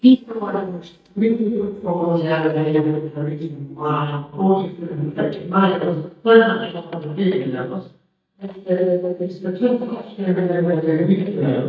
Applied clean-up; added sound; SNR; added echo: neural mask model DeepFilterNet 3.